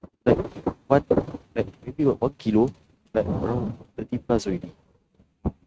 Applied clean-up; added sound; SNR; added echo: neural mask model RNNoise.